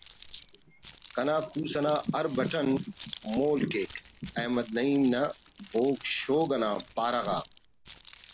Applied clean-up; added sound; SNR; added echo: none; Keys jangling; 14 dB; none.